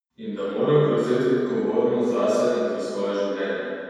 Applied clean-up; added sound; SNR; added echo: none; none; none; reverberation time 2.1 s.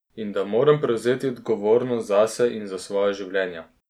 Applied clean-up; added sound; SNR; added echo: none; none; none; none.